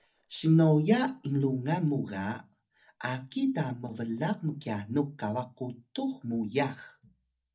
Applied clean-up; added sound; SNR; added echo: neural mask model DeepFilterNet 3.